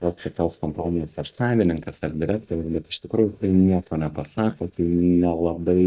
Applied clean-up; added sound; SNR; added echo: neural mask model DeepFilterNet 3.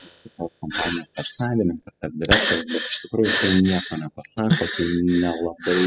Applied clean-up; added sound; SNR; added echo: classical method spectral subtraction.